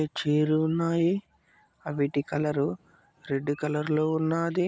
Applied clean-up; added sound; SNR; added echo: none; none; none; none.